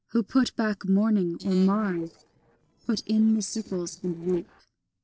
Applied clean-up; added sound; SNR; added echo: neural separator model SepFormer DNS4.